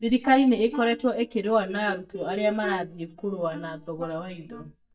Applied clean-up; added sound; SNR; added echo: neural mask model DeepFilterNet 3.